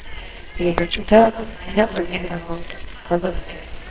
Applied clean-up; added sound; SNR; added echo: neural separator model SepFormer WHAMR!.